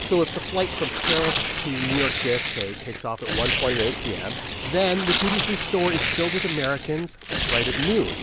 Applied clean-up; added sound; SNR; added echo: none; Tearing; -1 dB; none.